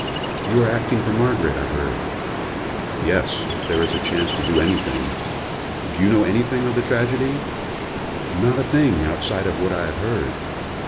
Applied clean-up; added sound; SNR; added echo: none; Ocean; 3 dB; none.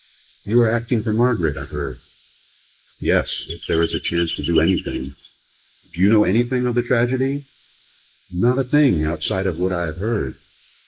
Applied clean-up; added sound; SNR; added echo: neural mask model Resemble Enhance denoiser.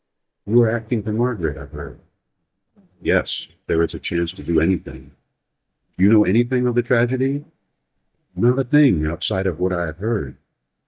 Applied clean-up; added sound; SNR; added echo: neural mask model DeepFilterNet 3.